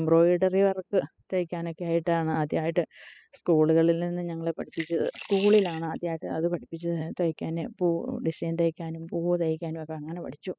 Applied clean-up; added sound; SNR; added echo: classical method spectral subtraction.